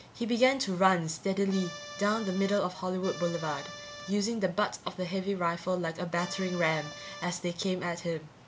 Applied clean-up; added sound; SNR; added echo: none; Accordion; 12 dB; none.